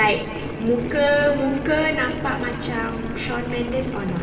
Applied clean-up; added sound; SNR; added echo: none; Boiling; 7 dB; reverberation time 2.4 s.